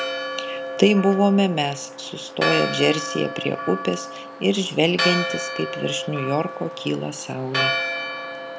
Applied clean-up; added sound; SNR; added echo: none; Church bell; 5 dB; none.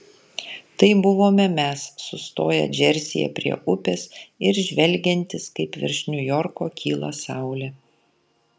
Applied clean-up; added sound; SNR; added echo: none; none; none; none.